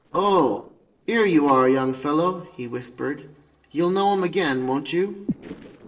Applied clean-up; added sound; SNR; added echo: neural separator model SepFormer DNS4.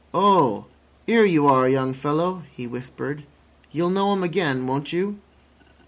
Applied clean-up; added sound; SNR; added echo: none; none; none; none.